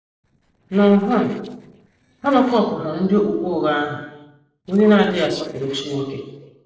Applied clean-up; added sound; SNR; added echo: neural separator model SepFormer DNS4.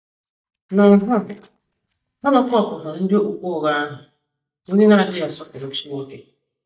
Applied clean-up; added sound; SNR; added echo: neural mask model DeepFilterNet 3.